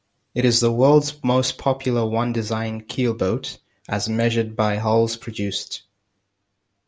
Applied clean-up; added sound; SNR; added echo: none; none; none; none.